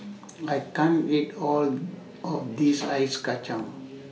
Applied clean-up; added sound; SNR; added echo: none; none; none; none.